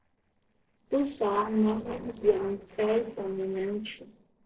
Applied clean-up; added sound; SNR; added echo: neural separator model SepFormer DNS4.